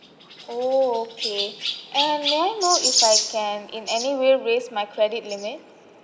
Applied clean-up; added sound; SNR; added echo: none; Chirp, tweet; 4 dB; none.